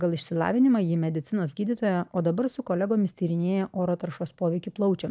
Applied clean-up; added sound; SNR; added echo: none; none; none; none.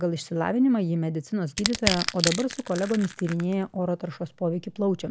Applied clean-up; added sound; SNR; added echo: none; Crushing; 6 dB; none.